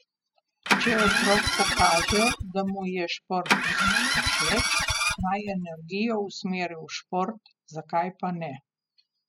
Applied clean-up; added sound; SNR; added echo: classical method spectral subtraction.